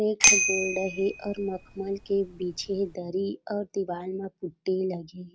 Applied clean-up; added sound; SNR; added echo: none; Bicycle bell; -2 dB; none.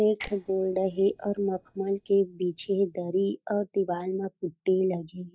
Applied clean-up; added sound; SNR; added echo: neural mask model DeepFilterNet 3.